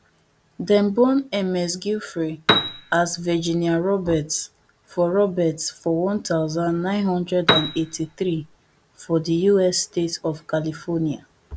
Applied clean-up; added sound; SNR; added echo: none; Piano; 2 dB; none.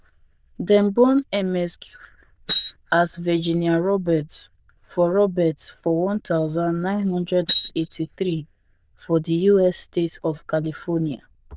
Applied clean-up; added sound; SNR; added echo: neural diffusion model UNIVERSE++.